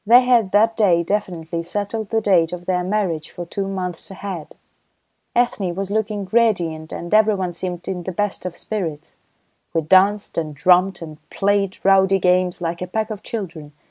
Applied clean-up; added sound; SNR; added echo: none; none; none; none.